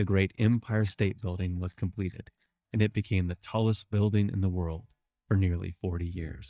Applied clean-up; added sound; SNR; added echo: neural mask model DeepFilterNet 3.